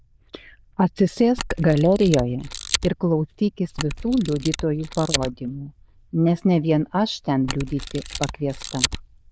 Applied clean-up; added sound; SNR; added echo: neural diffusion model UNIVERSE++.